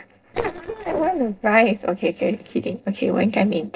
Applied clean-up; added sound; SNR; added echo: neural separator model SepFormer DNS4.